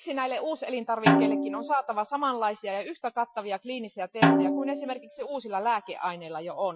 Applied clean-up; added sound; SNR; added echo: classical method Wiener filter.